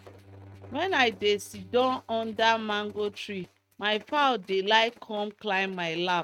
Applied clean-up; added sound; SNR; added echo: neural mask model RNNoise.